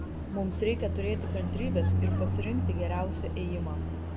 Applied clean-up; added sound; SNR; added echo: none; Car passing by; -4 dB; none.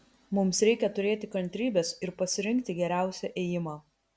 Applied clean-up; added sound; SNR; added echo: none; none; none; none.